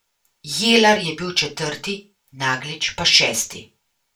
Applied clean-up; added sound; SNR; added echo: none; none; none; reverberation time 0.2 s.